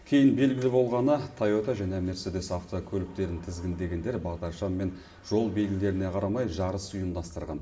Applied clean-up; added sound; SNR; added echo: none; none; none; reverberation time 0.8 s.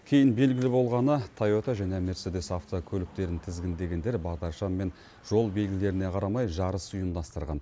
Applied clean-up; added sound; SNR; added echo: none; none; none; none.